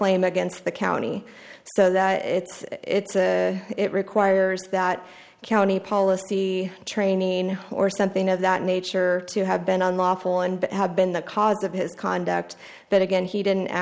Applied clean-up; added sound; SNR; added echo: none; none; none; none.